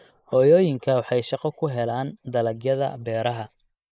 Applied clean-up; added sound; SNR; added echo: neural mask model Resemble Enhance denoiser.